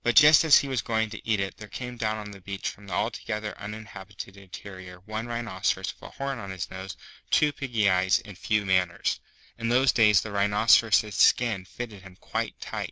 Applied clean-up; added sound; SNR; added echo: none; none; none; none.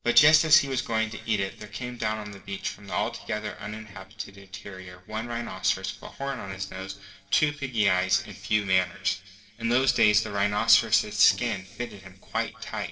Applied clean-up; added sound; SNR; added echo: neural separator model SepFormer DNS4.